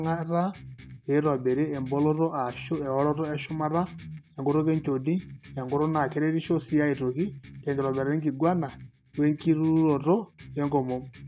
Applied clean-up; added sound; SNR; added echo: none; Electric guitar; 17 dB; none.